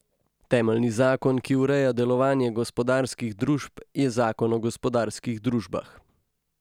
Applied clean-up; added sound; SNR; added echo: none; none; none; none.